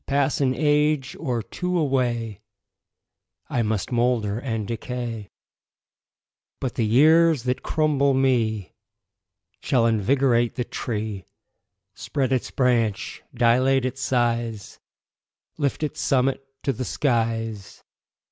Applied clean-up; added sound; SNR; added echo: none; none; none; none.